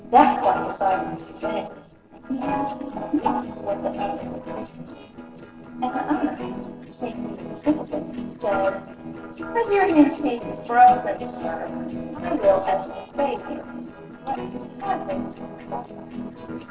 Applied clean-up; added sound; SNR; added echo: neural separator model SepFormer DNS4.